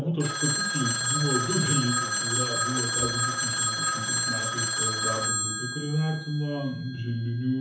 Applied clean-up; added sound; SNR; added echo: none; Telephone; -2 dB; reverberation time 0.6 s.